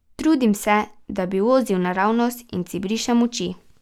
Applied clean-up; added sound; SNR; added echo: none; none; none; none.